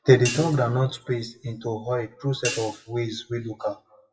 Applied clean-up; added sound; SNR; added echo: classical method WPE with log-MMSE.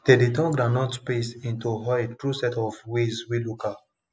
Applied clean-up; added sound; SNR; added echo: none; none; none; none.